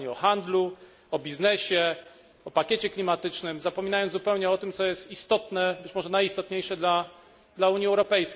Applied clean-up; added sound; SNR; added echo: none; none; none; none.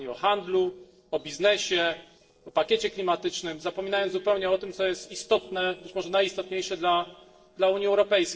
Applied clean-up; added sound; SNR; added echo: neural separator model SepFormer DNS4.